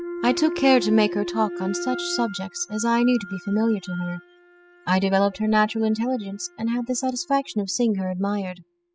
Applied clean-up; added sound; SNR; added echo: classical method spectral subtraction.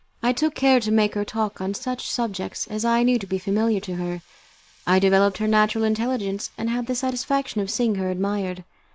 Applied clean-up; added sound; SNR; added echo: neural mask model Resemble Enhance denoiser.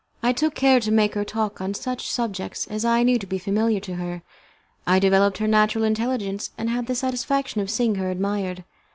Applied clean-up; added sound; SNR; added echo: none; none; none; none.